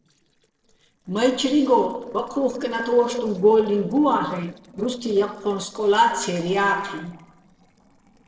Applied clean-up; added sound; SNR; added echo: neural separator model SepFormer DNS4.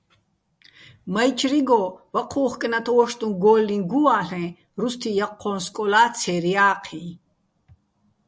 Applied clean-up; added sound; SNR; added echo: none; none; none; none.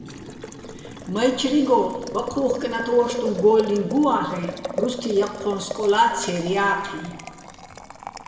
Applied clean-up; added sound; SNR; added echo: none; Boiling; 11 dB; reverberation time 1.6 s.